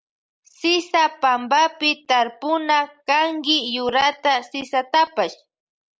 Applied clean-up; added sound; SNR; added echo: none; none; none; none.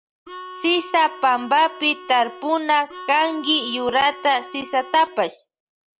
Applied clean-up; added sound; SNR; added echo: none; Harmonica; 16 dB; none.